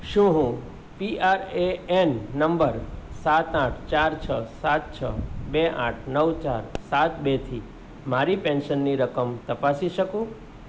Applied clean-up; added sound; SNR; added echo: none; Explosion; 18 dB; none.